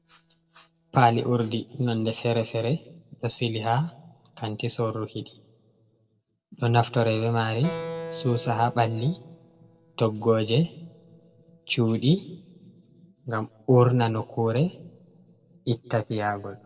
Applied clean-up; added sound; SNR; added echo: neural separator model SepFormer DNS4.